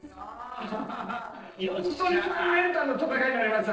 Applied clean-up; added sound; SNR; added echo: neural separator model SepFormer DNS4.